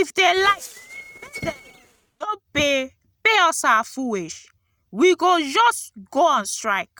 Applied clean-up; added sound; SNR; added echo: neural mask model RNNoise.